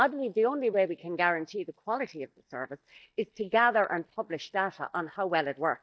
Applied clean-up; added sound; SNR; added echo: neural mask model DeepFilterNet 3.